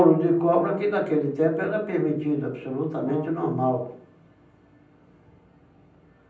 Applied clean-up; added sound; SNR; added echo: none; Brass instrument; 15 dB; reverberation time 0.6 s.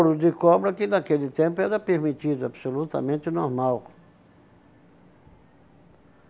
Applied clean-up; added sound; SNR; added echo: none; none; none; none.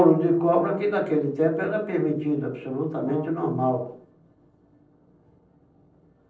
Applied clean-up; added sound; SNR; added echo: neural separator model SepFormer DNS4.